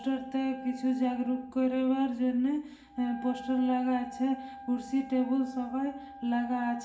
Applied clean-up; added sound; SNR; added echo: none; Wind instrument, woodwind instrument; 17 dB; reverberation time 0.7 s.